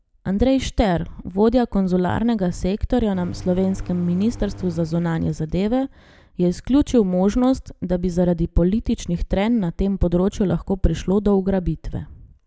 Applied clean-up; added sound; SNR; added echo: none; Engine; 19 dB; none.